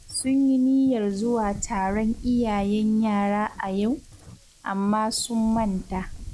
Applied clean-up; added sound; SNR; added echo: none; Wind; 16 dB; none.